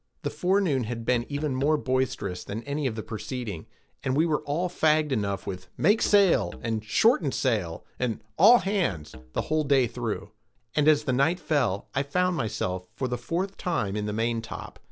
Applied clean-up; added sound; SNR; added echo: none; Musical instrument; 19 dB; none.